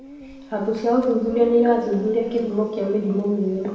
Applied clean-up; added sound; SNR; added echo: none; Dog; 18 dB; reverberation time 0.9 s.